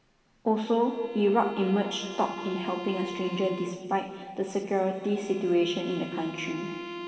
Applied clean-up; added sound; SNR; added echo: none; Bowed string instrument; 13 dB; reverberation time 2.3 s.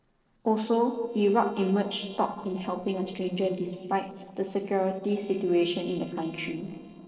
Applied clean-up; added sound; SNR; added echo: neural separator model SepFormer DNS4.